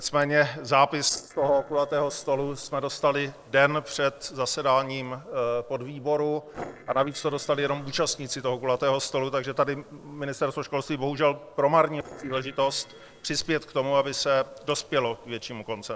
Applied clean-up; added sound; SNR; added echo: neural separator model SepFormer DNS4.